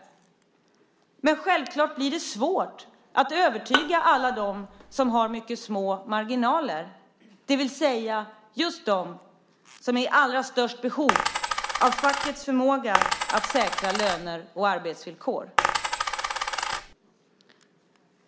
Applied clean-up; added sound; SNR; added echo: none; Coin (dropping) + Bowed string instrument; 1 dB; none.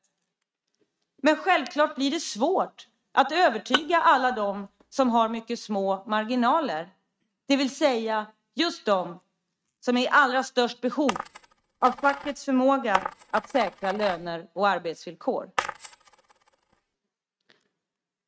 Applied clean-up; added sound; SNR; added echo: neural mask model RNNoise.